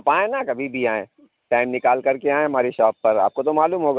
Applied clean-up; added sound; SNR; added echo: none; none; none; none.